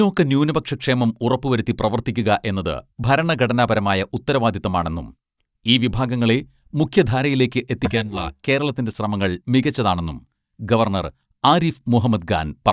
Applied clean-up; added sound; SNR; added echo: neural mask model DeepFilterNet 3.